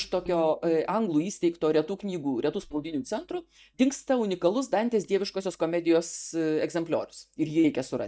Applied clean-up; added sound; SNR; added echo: neural mask model DeepFilterNet 3.